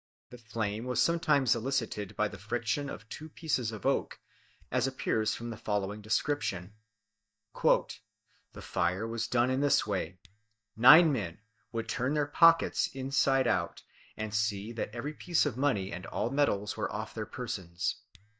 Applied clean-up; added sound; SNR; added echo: neural mask model DeepFilterNet 3.